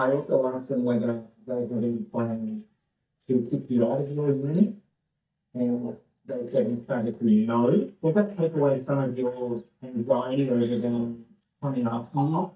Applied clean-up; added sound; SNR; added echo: neural mask model DeepFilterNet 3.